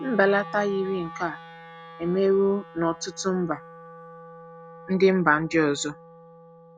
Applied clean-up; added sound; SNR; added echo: none; Wind instrument, woodwind instrument; 18 dB; none.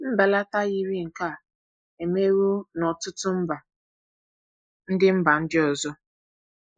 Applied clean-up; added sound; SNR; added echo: neural mask model Resemble Enhance denoiser.